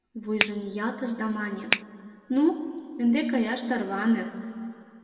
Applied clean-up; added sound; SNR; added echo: none; Finger snapping; 0 dB; reverberation time 2.5 s.